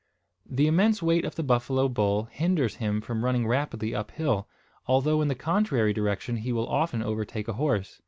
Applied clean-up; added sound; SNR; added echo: none; none; none; none.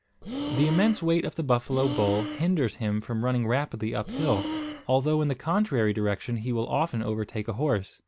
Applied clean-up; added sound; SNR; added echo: none; Breathing; 8 dB; none.